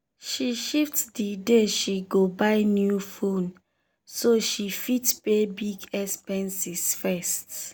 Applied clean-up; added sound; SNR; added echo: none; none; none; none.